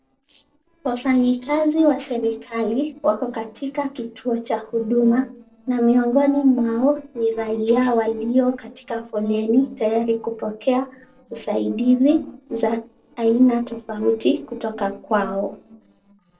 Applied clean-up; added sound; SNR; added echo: neural separator model SepFormer DNS4.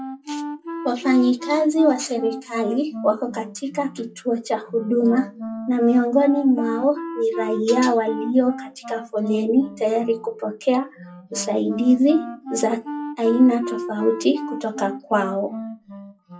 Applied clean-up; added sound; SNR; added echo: classical method WPE with log-MMSE.